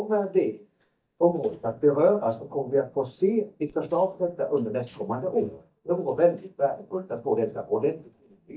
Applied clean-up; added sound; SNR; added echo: neural mask model DeepFilterNet 3.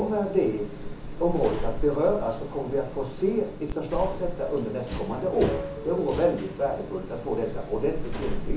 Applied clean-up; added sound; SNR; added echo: none; Subway, metro, underground; 5 dB; reverberation time 0.8 s.